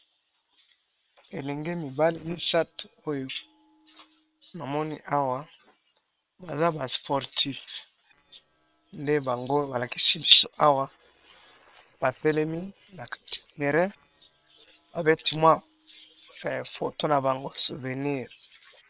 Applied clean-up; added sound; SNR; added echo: neural separator model SepFormer WHAM!.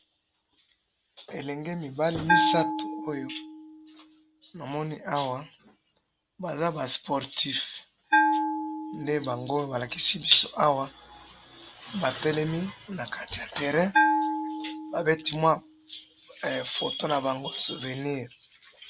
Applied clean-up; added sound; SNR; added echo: none; Bell; 2 dB; none.